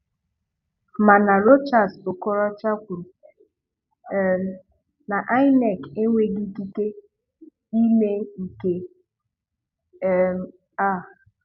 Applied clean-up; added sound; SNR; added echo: none; none; none; none.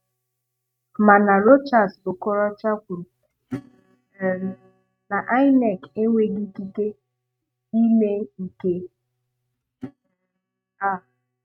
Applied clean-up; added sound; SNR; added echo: neural mask model RNNoise.